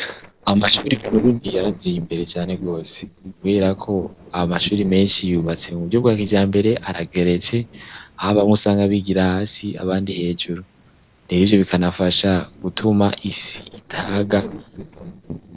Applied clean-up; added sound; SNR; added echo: neural separator model SepFormer DNS4.